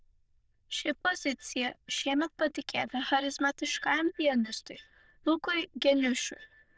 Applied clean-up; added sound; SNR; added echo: neural diffusion model UNIVERSE++.